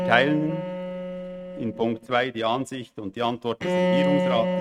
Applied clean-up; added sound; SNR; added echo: neural mask model RNNoise.